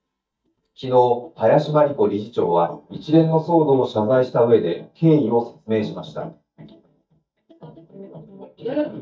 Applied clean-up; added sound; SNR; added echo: neural mask model DeepFilterNet 3.